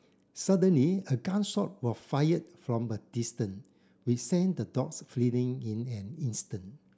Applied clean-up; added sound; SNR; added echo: none; none; none; none.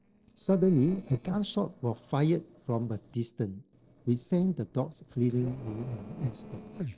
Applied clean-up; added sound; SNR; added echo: neural separator model SepFormer DNS4.